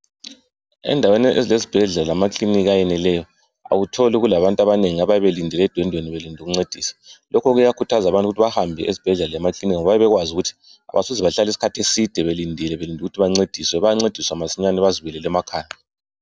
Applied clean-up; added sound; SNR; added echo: none; none; none; none.